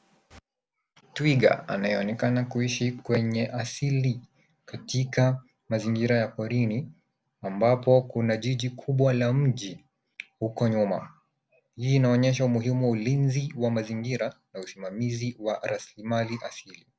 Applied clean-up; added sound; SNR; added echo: none; none; none; none.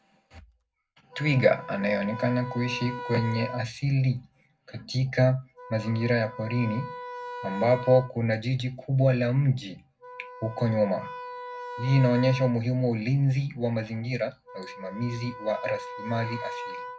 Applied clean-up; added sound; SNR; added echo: none; Wind instrument, woodwind instrument; 14 dB; reverberation time 0.3 s.